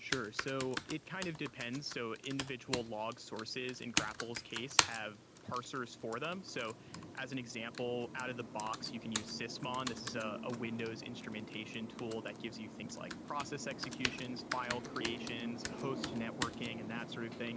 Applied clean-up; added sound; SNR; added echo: none; Computer keyboard; 1 dB; none.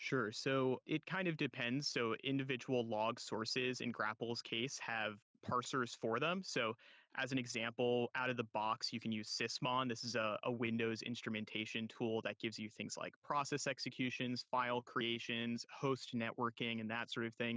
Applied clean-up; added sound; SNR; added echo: none; none; none; none.